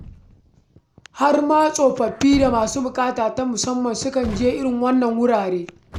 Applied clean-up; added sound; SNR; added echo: none; Truck; 18 dB; none.